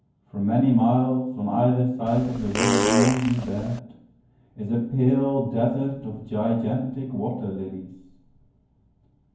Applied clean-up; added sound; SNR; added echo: none; Fart; 2 dB; reverberation time 0.9 s.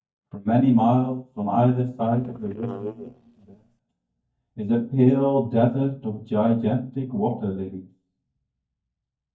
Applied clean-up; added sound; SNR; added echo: neural mask model DeepFilterNet 3.